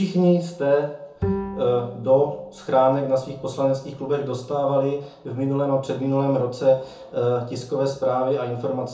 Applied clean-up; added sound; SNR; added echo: none; Bowed string instrument; 11 dB; reverberation time 0.6 s.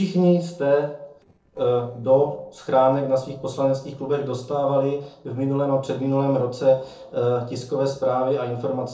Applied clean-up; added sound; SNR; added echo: neural separator model SepFormer DNS4.